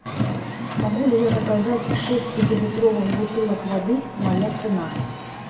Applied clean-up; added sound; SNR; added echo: none; Car; 4 dB; reverberation time 1.1 s.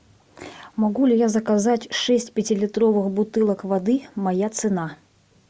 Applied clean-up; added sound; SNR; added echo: none; none; none; none.